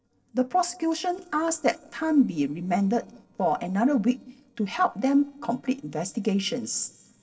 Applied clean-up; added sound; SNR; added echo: neural separator model SepFormer DNS4.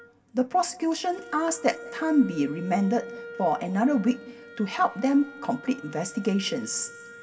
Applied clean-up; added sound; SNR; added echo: none; Wind instrument, woodwind instrument; 16 dB; reverberation time 1.1 s.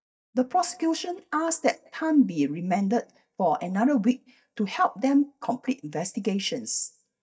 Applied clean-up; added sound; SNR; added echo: neural mask model DeepFilterNet 3.